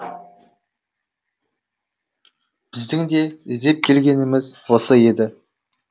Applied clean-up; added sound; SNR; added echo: none; none; none; none.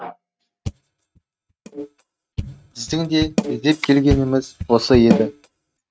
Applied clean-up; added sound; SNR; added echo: neural mask model RNNoise.